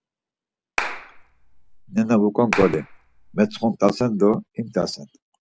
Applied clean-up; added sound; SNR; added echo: none; Clapping; 8 dB; none.